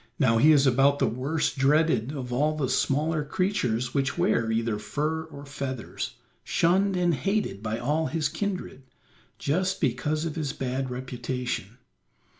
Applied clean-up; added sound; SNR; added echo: none; none; none; none.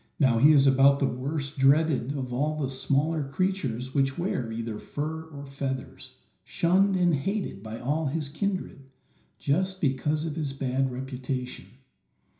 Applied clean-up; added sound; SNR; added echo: none; none; none; reverberation time 0.5 s.